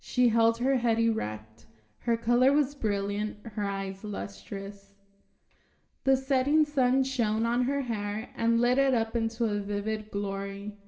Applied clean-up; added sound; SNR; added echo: none; none; none; reverberation time 1.1 s.